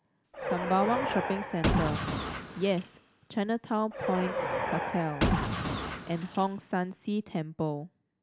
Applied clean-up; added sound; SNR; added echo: none; Car; 0 dB; none.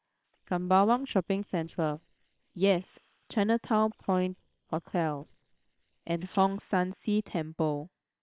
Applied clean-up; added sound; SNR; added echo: neural separator model SepFormer WHAM!.